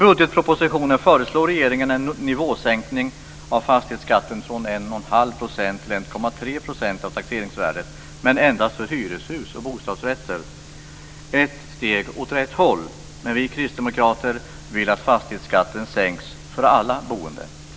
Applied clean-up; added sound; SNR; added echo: none; none; none; none.